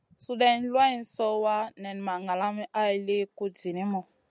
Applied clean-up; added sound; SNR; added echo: none; none; none; none.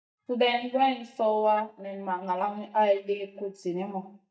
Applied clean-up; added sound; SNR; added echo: neural mask model DeepFilterNet 3.